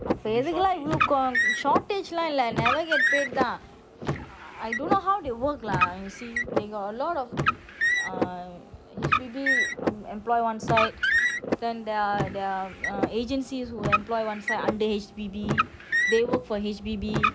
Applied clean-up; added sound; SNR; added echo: none; Car; 0 dB; none.